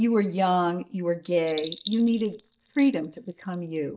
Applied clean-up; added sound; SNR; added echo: neural mask model DeepFilterNet 3.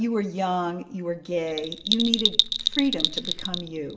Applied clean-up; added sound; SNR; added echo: none; Bell; -1 dB; reverberation time 0.7 s.